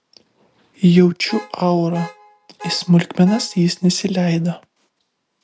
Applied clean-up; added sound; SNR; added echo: none; Alarm / Car; 17 dB; none.